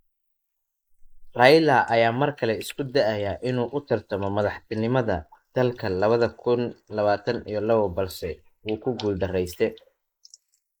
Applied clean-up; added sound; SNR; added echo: neural mask model Resemble Enhance denoiser.